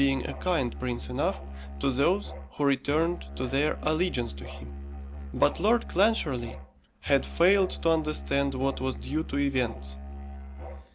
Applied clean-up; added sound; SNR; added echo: none; Musical instrument; 10 dB; none.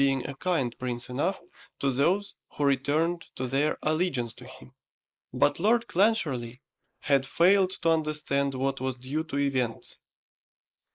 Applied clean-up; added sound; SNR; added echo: neural mask model Resemble Enhance denoiser.